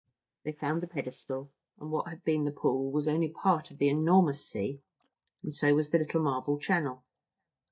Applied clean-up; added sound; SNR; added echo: neural mask model DeepFilterNet 3.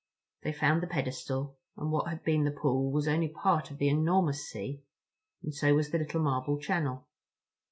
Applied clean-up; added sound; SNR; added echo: none; none; none; none.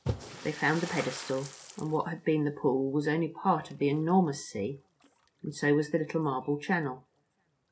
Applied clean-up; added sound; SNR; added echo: none; Splash, splatter; 15 dB; reverberation time 0.3 s.